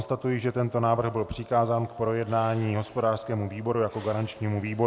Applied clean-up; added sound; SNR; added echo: none; none; none; none.